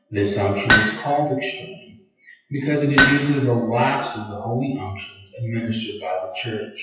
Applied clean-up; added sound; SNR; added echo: classical method WPE with log-MMSE.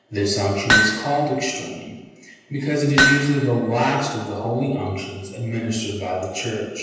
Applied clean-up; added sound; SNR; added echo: none; Hammer; -1 dB; reverberation time 1.1 s.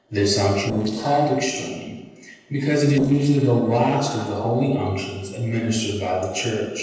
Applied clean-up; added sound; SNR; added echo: neural separator model SepFormer DNS4.